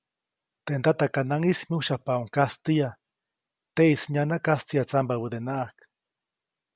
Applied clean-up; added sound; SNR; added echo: none; none; none; none.